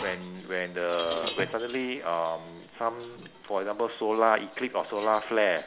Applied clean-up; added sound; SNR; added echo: none; Chink, clink; 15 dB; none.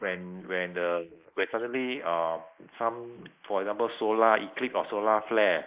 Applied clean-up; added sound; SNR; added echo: neural mask model Resemble Enhance denoiser.